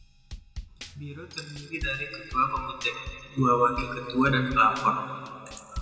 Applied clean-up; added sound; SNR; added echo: none; Drum / Drum kit; 14 dB; reverberation time 2.5 s.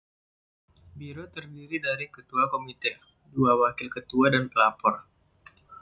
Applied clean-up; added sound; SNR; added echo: none; none; none; none.